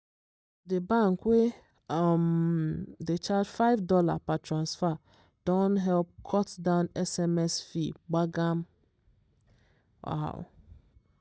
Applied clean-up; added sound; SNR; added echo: neural mask model DeepFilterNet 3.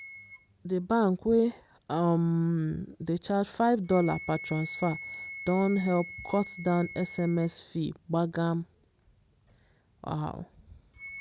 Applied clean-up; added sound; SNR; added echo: none; Wind instrument, woodwind instrument; 17 dB; none.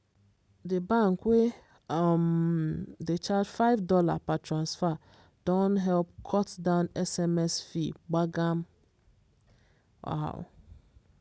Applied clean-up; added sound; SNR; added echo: none; none; none; none.